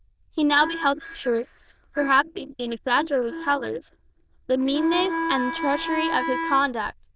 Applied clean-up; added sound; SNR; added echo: neural diffusion model UNIVERSE++.